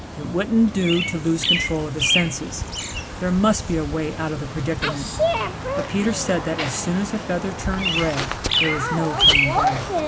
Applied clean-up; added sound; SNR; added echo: none; Bird vocalization, bird call, bird song; 0 dB; none.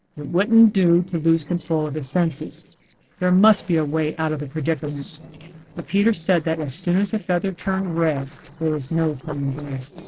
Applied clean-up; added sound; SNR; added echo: neural separator model SepFormer DNS4.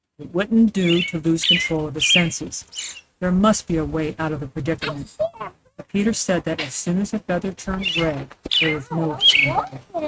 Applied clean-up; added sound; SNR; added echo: neural mask model RNNoise.